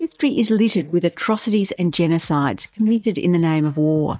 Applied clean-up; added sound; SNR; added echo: neural mask model DeepFilterNet 3.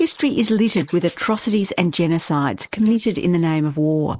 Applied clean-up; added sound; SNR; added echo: neural mask model Resemble Enhance denoiser.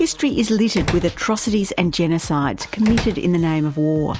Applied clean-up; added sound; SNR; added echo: none; Slam; 12 dB; none.